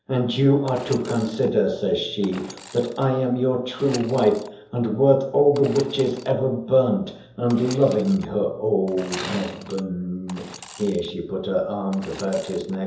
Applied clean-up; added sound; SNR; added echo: none; Sawing / Engine; 19 dB; reverberation time 0.7 s.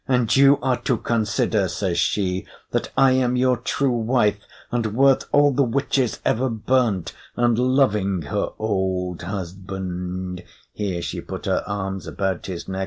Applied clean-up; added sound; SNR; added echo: none; none; none; none.